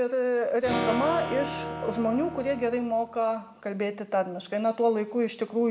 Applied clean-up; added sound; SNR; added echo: none; Acoustic guitar / Strum; 7 dB; none.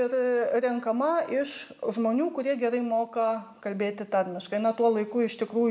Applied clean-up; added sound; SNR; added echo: none; none; none; none.